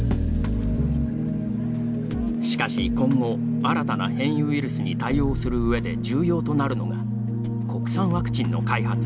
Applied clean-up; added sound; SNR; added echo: none; none; none; none.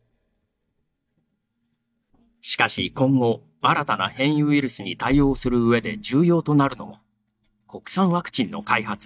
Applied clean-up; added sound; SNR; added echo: neural mask model DeepFilterNet 3.